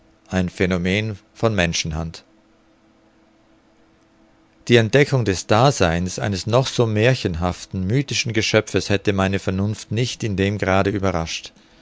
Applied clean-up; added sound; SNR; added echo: none; none; none; none.